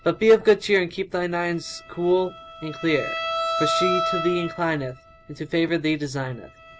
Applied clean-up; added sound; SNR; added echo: none; Bowed string instrument; 7 dB; none.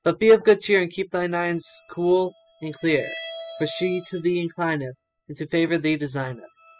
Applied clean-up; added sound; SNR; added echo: classical method spectral subtraction.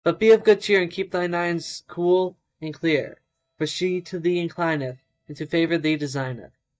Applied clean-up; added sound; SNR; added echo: neural mask model DeepFilterNet 3.